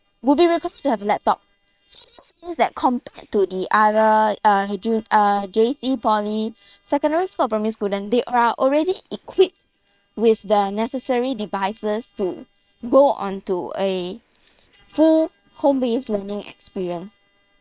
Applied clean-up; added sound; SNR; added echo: neural separator model SepFormer WHAM!.